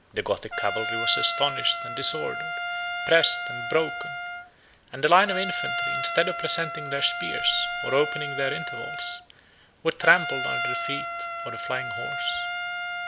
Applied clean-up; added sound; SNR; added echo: none; Trumpet; 5 dB; none.